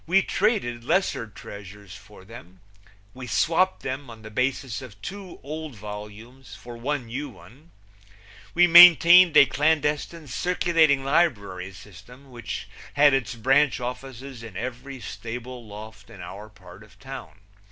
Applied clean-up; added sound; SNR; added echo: none; none; none; none.